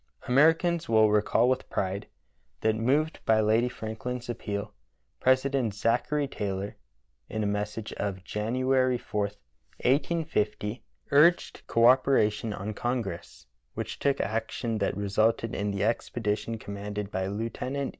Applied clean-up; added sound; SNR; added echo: none; none; none; none.